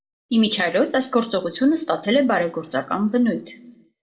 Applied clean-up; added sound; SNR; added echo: none; none; none; reverberation time 0.4 s.